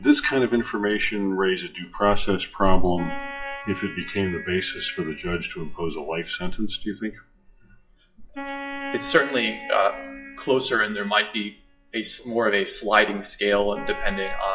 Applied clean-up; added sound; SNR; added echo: classical method WPE with log-MMSE.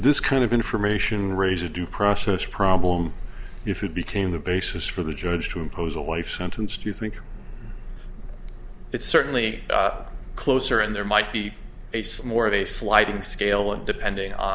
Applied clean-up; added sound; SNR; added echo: none; none; none; none.